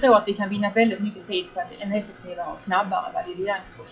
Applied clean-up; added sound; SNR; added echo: classical method WPE with log-MMSE.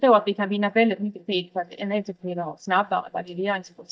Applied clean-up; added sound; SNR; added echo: neural mask model DeepFilterNet 3.